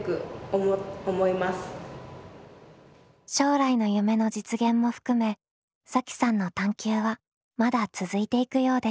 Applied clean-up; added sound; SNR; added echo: none; none; none; none.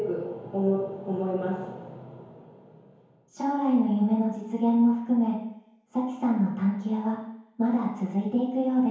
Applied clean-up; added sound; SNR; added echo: none; none; none; reverberation time 1.0 s.